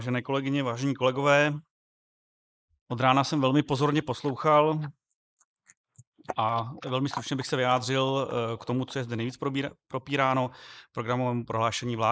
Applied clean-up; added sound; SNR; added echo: neural mask model Resemble Enhance denoiser.